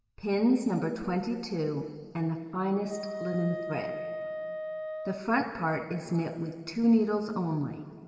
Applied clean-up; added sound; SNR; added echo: none; Wind instrument, woodwind instrument; 8 dB; reverberation time 2.9 s.